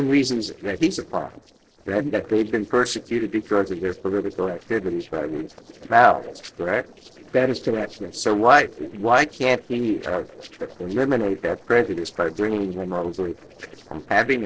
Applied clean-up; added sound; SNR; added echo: neural separator model SepFormer DNS4.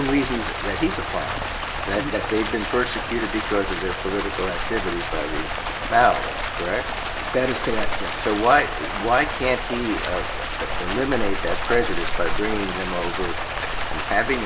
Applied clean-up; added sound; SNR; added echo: none; Stream; 4 dB; reverberation time 0.4 s.